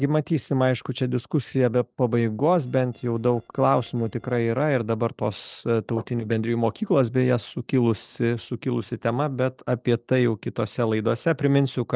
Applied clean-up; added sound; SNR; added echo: neural separator model SepFormer DNS4.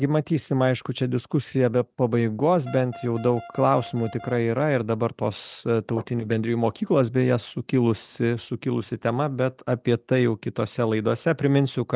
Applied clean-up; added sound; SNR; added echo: none; Wind instrument, woodwind instrument; 18 dB; none.